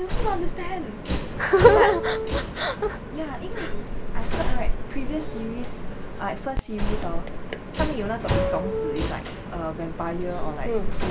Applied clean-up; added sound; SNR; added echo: none; Subway, metro, underground; -1 dB; none.